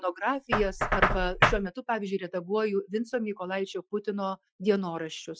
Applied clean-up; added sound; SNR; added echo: classical method Wiener filter.